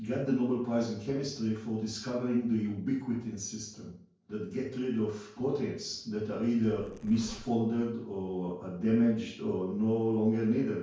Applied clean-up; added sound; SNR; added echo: neural separator model SepFormer DNS4.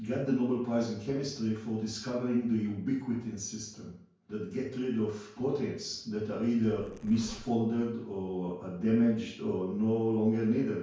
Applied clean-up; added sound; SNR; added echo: none; Zipper (clothing); 18 dB; reverberation time 0.5 s.